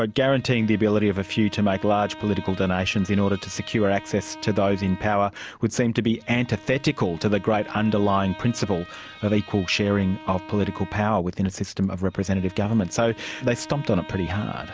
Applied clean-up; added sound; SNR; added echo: none; Bowed string instrument; 19 dB; none.